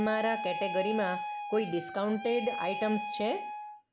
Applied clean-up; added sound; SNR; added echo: none; Wind instrument, woodwind instrument; 6 dB; none.